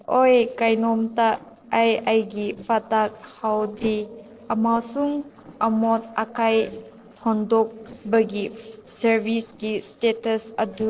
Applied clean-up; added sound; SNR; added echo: neural separator model SepFormer DNS4.